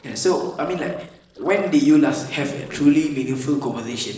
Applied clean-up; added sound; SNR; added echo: neural separator model SepFormer DNS4.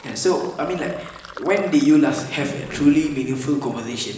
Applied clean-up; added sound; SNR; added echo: none; Sink (filling or washing); 19 dB; reverberation time 1.0 s.